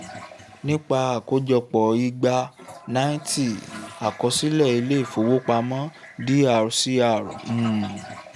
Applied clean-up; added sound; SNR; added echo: none; Toilet flush; 18 dB; none.